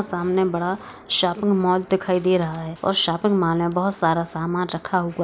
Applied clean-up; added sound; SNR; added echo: none; none; none; none.